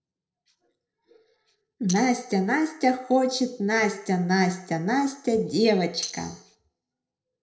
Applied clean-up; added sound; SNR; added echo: neural separator model SepFormer DNS4.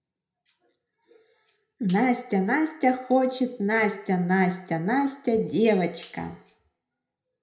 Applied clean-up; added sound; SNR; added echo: none; Tambourine; 8 dB; reverberation time 0.5 s.